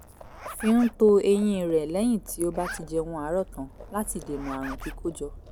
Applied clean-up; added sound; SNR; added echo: none; Livestock, farm animals, working animals + Zipper (clothing); 15 dB; none.